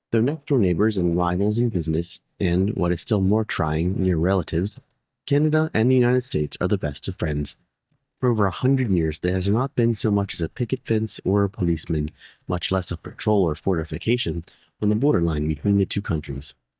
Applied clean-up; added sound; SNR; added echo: neural mask model DeepFilterNet 3.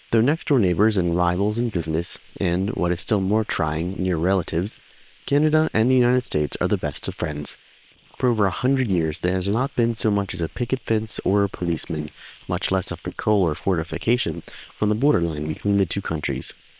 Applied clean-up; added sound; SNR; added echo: neural separator model SepFormer WHAM!.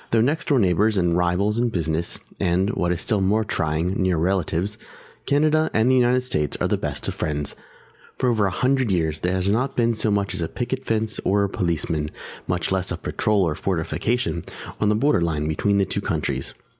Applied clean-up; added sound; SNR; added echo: none; none; none; none.